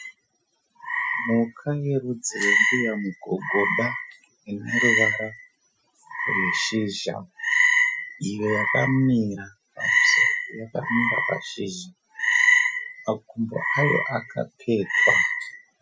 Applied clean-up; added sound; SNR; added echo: classical method Wiener filter.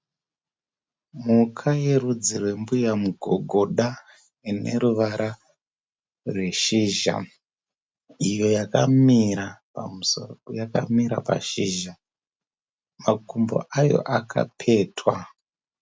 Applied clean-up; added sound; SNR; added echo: none; none; none; none.